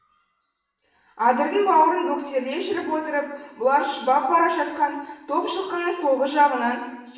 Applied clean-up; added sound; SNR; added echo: none; none; none; reverberation time 1.0 s.